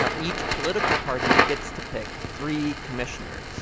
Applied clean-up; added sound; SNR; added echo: none; Crackle; -4 dB; none.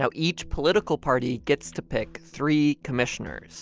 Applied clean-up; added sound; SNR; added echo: none; none; none; none.